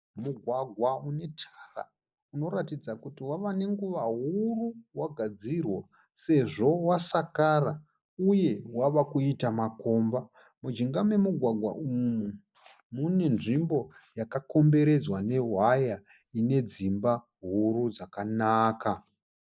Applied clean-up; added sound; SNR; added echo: neural mask model Resemble Enhance denoiser.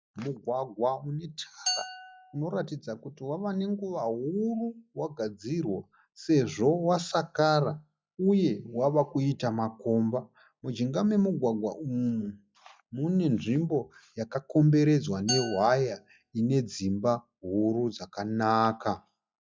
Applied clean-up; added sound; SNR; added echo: classical method log-MMSE.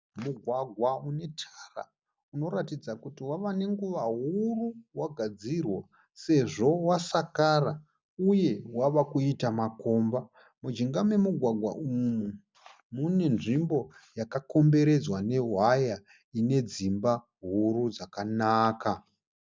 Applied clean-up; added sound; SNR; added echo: none; none; none; none.